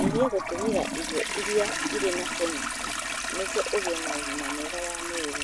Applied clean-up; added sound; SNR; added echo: none; Toilet flush; 0 dB; none.